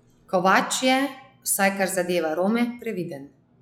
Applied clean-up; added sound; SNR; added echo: classical method log-MMSE.